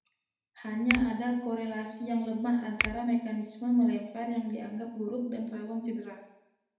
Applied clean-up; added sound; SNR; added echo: none; Finger snapping; 7 dB; reverberation time 0.8 s.